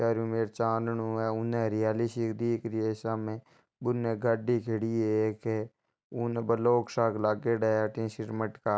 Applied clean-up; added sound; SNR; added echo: none; none; none; none.